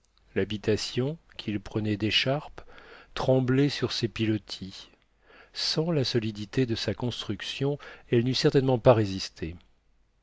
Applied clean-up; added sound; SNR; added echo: none; none; none; none.